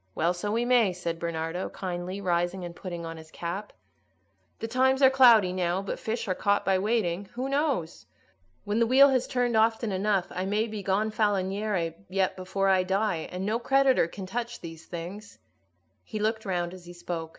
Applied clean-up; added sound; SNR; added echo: none; none; none; none.